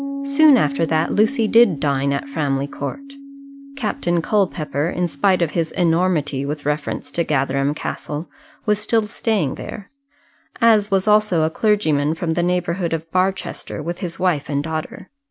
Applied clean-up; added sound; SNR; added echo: none; Piano; 15 dB; none.